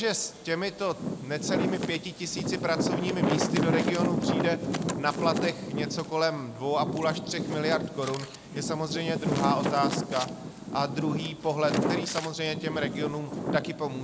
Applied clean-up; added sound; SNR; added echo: none; Wind; 1 dB; none.